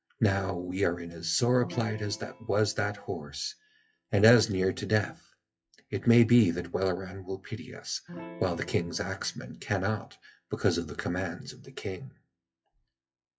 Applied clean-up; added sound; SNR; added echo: classical method WPE with log-MMSE.